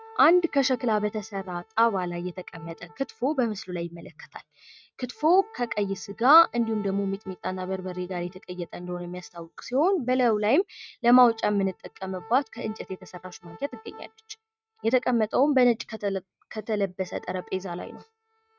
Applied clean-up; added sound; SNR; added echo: neural mask model RNNoise.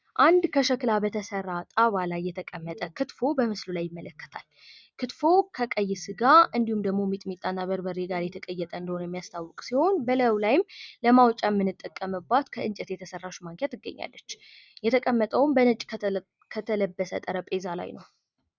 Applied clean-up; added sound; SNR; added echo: none; none; none; none.